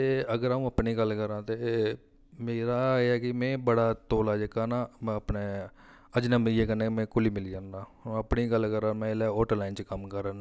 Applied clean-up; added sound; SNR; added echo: none; none; none; none.